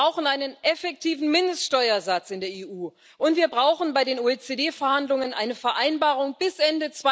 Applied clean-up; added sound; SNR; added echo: none; none; none; none.